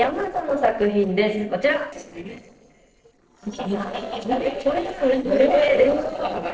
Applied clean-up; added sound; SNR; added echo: neural separator model SepFormer DNS4.